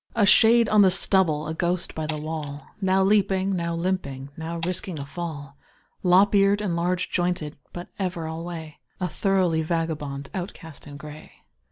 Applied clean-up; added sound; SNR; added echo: none; Shatter; 19 dB; none.